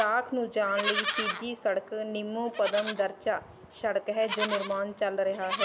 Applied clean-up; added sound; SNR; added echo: none; Livestock, farm animals, working animals; 3 dB; none.